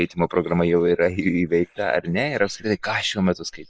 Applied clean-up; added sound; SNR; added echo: neural mask model Resemble Enhance denoiser.